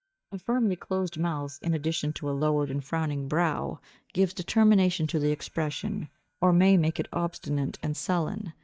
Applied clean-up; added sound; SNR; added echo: neural mask model DeepFilterNet 3.